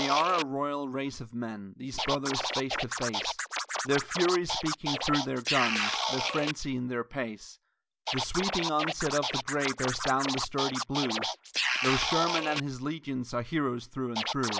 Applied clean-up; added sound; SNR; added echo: none; Scratching (performance technique); 2 dB; none.